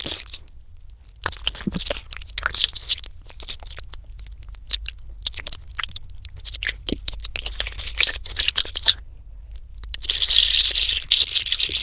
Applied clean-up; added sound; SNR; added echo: neural diffusion model UNIVERSE++.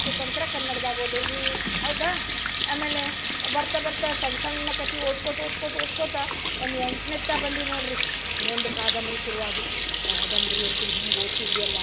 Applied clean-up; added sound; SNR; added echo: none; Sink (filling or washing) / Hands; -4 dB; none.